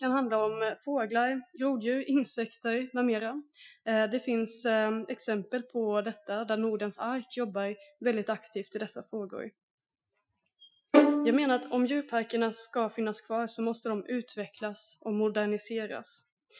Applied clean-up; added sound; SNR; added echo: classical method Wiener filter.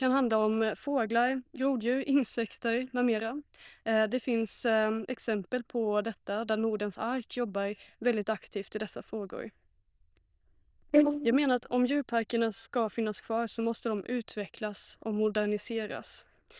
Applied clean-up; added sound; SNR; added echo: neural diffusion model UNIVERSE++.